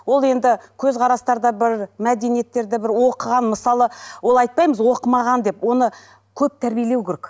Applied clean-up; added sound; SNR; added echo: none; none; none; none.